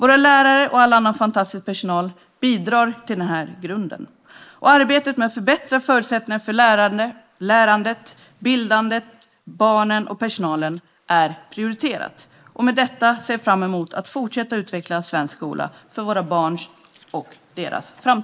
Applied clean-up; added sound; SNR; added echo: neural mask model Resemble Enhance denoiser.